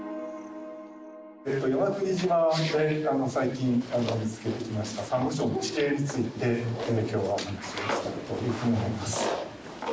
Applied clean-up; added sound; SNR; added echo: none; none; none; none.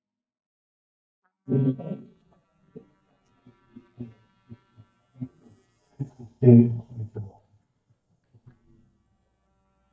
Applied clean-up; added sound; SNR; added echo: neural mask model DeepFilterNet 3.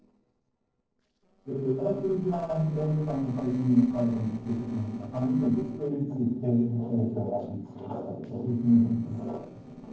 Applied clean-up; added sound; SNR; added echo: neural separator model SepFormer DNS4.